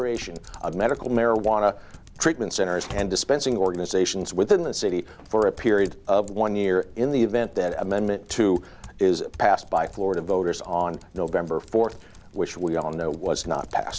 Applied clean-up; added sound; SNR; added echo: none; Typing; 19 dB; none.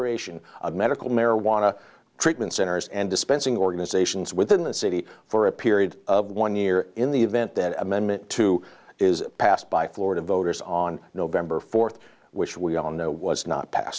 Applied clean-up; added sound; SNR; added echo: none; none; none; none.